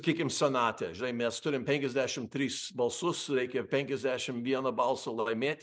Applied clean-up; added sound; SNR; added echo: neural mask model Resemble Enhance denoiser.